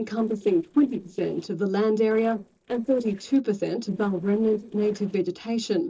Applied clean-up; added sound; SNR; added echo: neural separator model SepFormer DNS4.